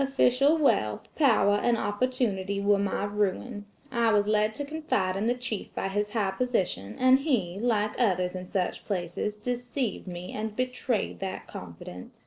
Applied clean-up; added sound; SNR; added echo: neural separator model SepFormer DNS4.